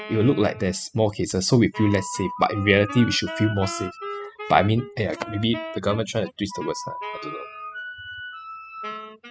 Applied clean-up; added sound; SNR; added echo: classical method spectral subtraction.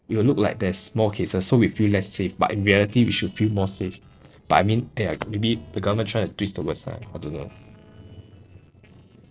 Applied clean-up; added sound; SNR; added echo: neural separator model SepFormer DNS4.